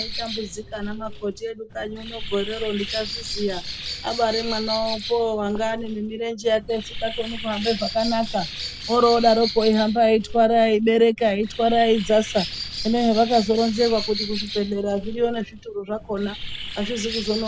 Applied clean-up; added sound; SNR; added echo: none; Bird; 10 dB; none.